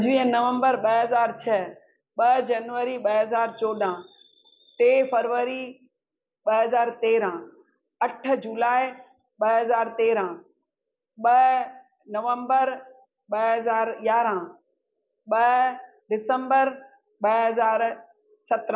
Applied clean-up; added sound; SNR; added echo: none; none; none; none.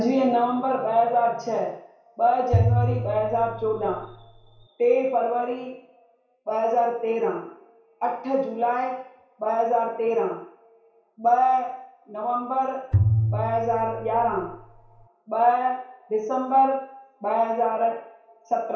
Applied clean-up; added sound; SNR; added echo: none; Bowed string instrument; 1 dB; reverberation time 0.6 s.